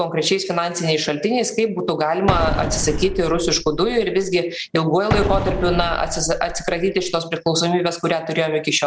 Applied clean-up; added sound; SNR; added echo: none; Explosion; 5 dB; none.